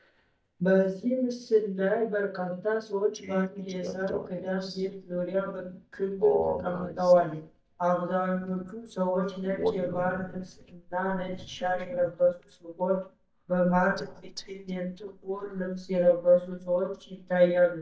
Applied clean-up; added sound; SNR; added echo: neural mask model DeepFilterNet 3.